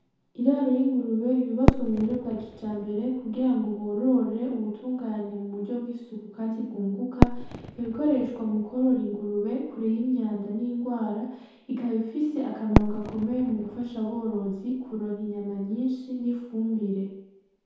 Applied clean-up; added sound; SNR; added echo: none; Fireworks; 4 dB; reverberation time 0.8 s.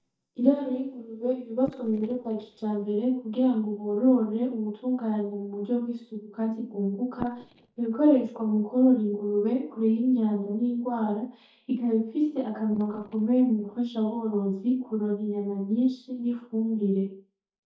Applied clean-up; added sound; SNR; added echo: neural mask model DeepFilterNet 3.